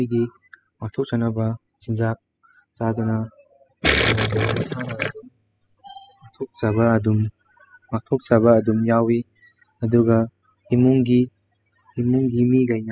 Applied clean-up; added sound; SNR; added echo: classical method spectral subtraction.